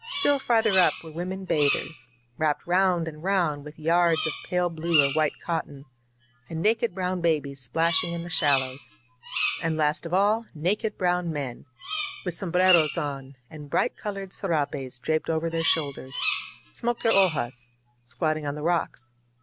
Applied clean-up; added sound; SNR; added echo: none; Bird vocalization, bird call, bird song; 8 dB; none.